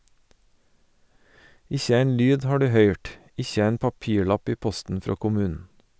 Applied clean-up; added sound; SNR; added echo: none; none; none; none.